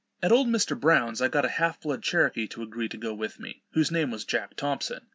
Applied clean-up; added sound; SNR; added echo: none; none; none; none.